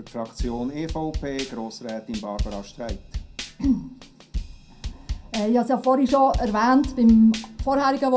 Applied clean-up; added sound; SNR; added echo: none; Drum / Drum kit; 11 dB; reverberation time 0.2 s.